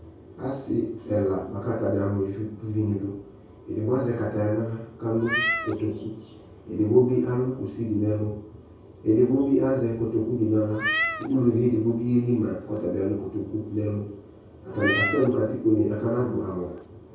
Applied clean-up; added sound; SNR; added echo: none; Meow; 6 dB; reverberation time 0.6 s.